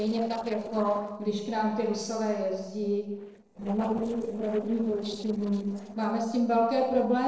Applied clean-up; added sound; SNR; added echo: neural separator model SepFormer DNS4.